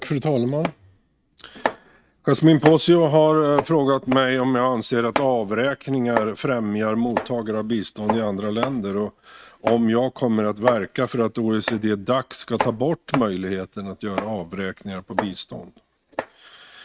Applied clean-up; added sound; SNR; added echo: neural mask model RNNoise.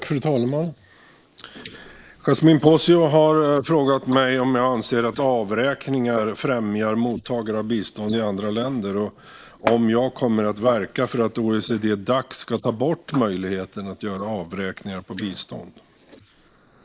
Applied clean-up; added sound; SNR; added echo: neural mask model Resemble Enhance denoiser.